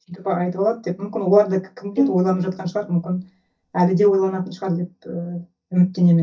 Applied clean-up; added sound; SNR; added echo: neural mask model DeepFilterNet 3.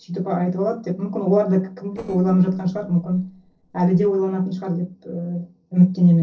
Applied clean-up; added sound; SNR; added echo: neural separator model SepFormer DNS4.